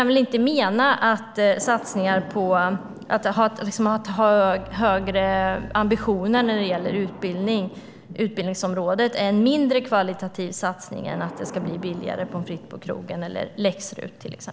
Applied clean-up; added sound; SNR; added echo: none; Thunder + Bowed string instrument; 17 dB; none.